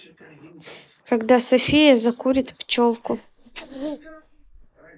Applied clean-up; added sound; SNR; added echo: neural mask model Resemble Enhance denoiser.